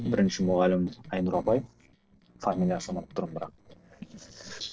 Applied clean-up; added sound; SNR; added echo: neural separator model SepFormer DNS4.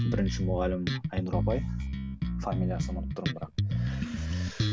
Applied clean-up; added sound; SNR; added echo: none; Bass guitar; -4 dB; none.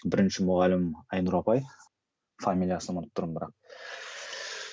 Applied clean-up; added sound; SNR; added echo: none; none; none; none.